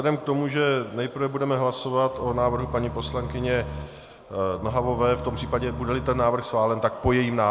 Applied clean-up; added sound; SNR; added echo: none; Bowed string instrument; 11 dB; none.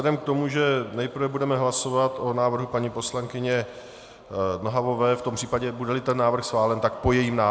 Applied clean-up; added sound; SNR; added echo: none; none; none; none.